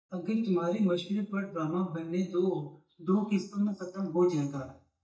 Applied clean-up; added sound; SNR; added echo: neural mask model DeepFilterNet 3.